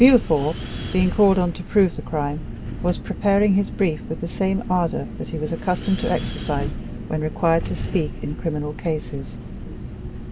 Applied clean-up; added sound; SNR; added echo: none; Wind; 8 dB; none.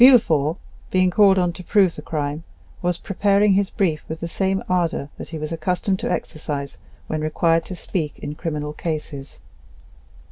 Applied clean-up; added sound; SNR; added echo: none; none; none; none.